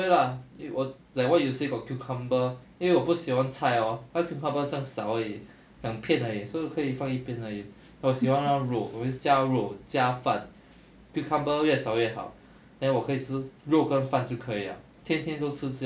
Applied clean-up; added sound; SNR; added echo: none; none; none; none.